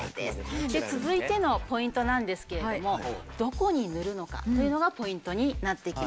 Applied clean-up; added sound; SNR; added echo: none; none; none; none.